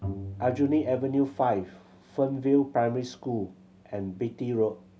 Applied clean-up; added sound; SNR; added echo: none; Bowed string instrument; 14 dB; none.